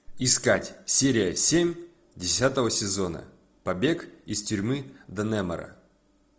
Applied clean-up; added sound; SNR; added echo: none; none; none; none.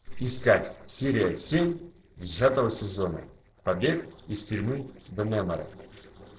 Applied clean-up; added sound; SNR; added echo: neural separator model SepFormer DNS4.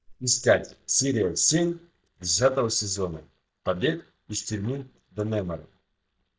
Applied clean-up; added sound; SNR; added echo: neural mask model DeepFilterNet 3.